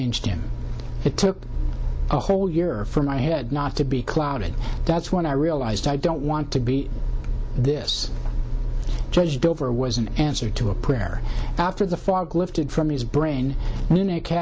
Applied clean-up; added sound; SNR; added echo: none; none; none; none.